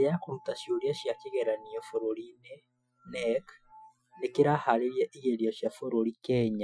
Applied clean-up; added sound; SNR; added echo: classical method Wiener filter.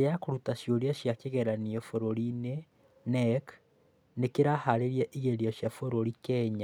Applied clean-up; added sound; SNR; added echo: none; none; none; none.